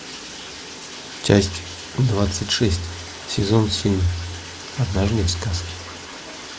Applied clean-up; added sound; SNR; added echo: none; Bathtub (filling or washing); 13 dB; none.